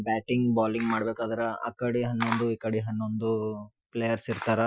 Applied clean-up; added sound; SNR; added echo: classical method Wiener filter.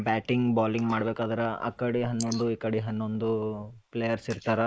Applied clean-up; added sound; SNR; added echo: neural mask model Resemble Enhance denoiser.